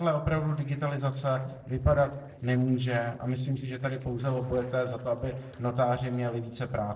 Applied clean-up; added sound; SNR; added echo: neural separator model SepFormer DNS4.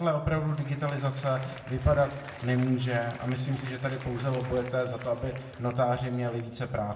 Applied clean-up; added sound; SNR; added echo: none; Applause; 18 dB; reverberation time 0.5 s.